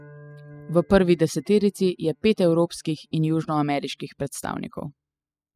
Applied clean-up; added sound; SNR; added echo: classical method spectral subtraction.